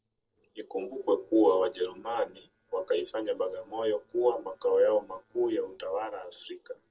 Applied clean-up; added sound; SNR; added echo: neural separator model SepFormer DNS4.